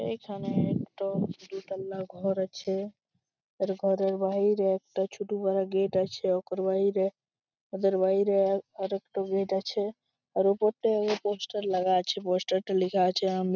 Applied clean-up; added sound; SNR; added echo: none; none; none; none.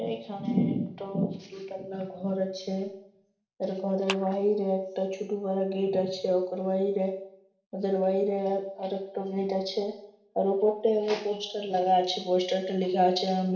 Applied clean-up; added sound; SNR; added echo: none; Clapping; 12 dB; reverberation time 0.6 s.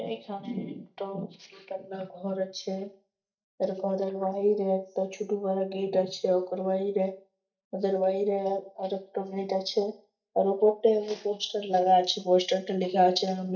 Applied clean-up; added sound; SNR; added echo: neural mask model DeepFilterNet 3.